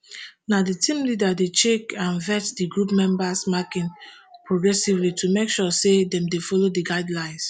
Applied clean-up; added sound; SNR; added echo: none; none; none; none.